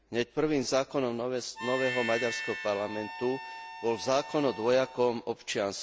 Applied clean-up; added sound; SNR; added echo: none; Harmonica; 9 dB; none.